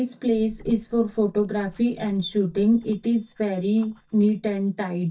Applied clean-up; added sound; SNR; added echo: neural mask model DeepFilterNet 3.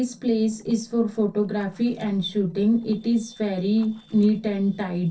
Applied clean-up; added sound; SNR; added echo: neural separator model SepFormer DNS4.